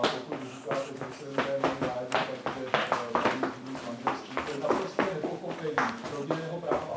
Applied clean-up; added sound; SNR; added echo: none; Run; -4 dB; reverberation time 0.6 s.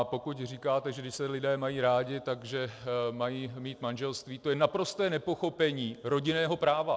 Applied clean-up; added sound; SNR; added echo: none; none; none; none.